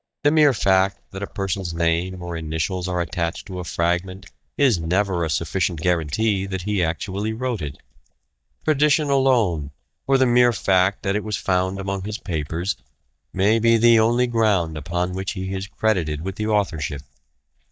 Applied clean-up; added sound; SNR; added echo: neural mask model DeepFilterNet 3.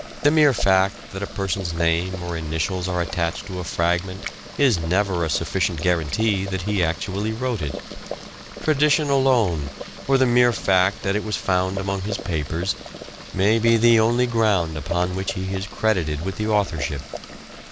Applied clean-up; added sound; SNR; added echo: none; Boiling; 13 dB; none.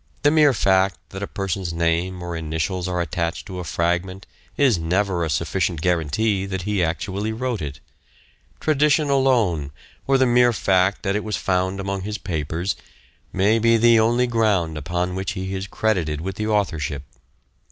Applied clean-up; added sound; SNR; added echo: none; none; none; none.